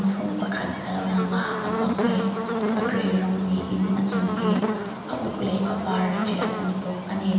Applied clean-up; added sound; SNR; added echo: none; Buzz; 3 dB; reverberation time 1.2 s.